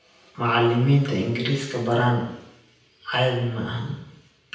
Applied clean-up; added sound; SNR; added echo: none; none; none; reverberation time 0.9 s.